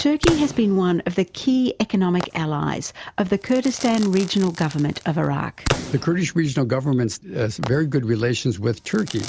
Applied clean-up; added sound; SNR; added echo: none; Crackle / Fireworks; 12 dB; none.